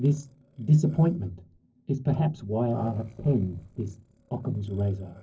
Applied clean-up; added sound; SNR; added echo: neural separator model SepFormer DNS4.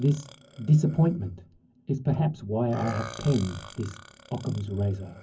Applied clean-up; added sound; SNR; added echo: none; Burping, eructation; 18 dB; reverberation time 0.3 s.